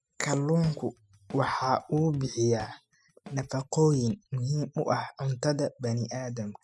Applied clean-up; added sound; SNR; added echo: classical method spectral subtraction.